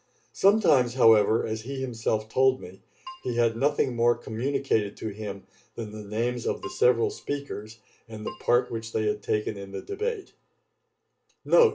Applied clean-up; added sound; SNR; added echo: none; Keyboard (musical); 20 dB; reverberation time 0.2 s.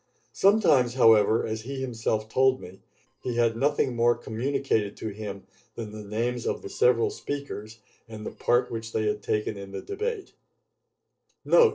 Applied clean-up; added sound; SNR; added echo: neural separator model SepFormer DNS4.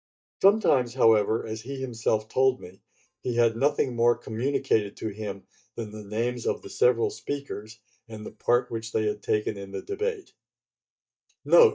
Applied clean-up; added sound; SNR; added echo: neural mask model DeepFilterNet 3.